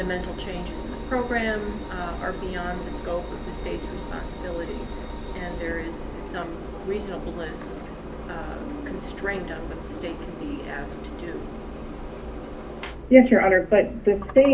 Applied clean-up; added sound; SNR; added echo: none; Engine; 8 dB; reverberation time 0.3 s.